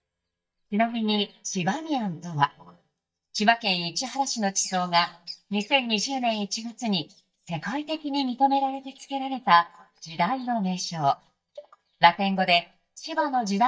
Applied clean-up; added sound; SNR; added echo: neural mask model DeepFilterNet 3.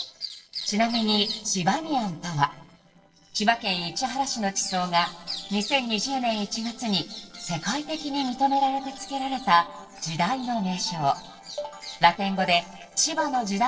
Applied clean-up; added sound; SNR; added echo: neural separator model SepFormer DNS4.